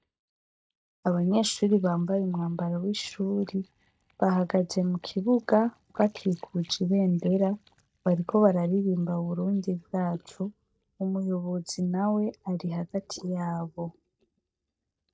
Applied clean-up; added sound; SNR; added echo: neural mask model DeepFilterNet 3.